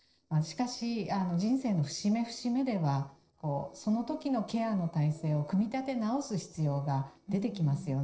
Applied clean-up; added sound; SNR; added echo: neural separator model SepFormer DNS4.